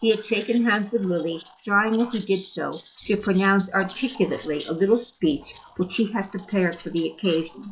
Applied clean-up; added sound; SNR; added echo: classical method log-MMSE.